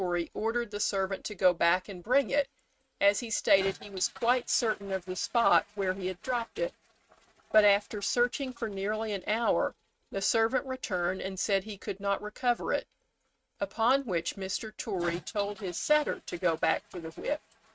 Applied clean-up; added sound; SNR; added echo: neural mask model RNNoise.